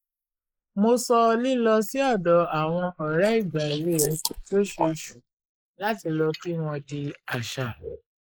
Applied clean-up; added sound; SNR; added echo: neural mask model Resemble Enhance denoiser.